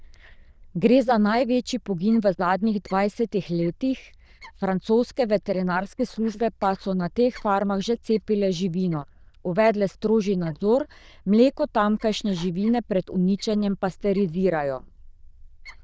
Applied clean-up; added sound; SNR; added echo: neural diffusion model UNIVERSE++.